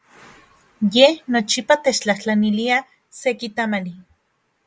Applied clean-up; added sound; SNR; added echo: none; none; none; none.